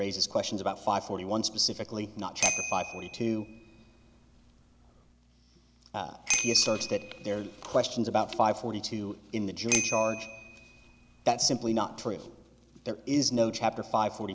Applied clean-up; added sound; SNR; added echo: none; Bicycle bell; 6 dB; none.